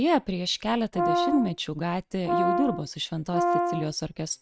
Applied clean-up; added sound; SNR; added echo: neural mask model RNNoise.